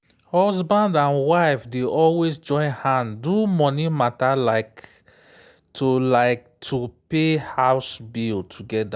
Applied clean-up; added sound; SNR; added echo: none; none; none; none.